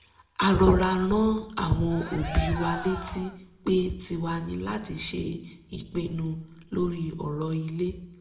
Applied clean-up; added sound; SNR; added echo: none; Cheering; 11 dB; reverberation time 0.7 s.